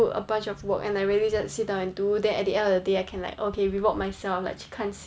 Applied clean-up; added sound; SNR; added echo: none; none; none; none.